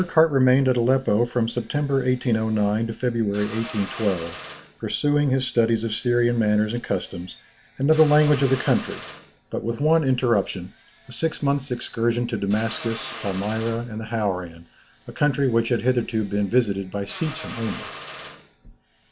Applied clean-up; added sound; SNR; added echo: none; Drill; 17 dB; none.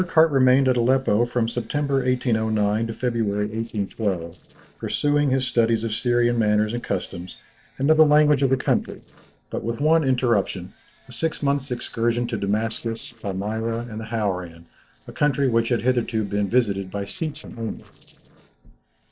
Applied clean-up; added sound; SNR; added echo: neural separator model SepFormer DNS4.